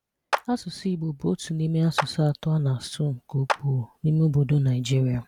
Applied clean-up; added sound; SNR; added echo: none; Clapping; 10 dB; none.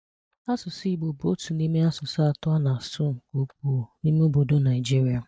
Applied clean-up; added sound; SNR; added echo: neural mask model DeepFilterNet 3.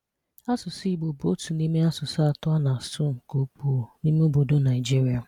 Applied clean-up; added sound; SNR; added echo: none; none; none; none.